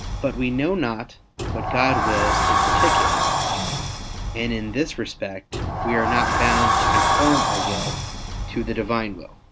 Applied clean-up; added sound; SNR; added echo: none; Sliding door; -3 dB; none.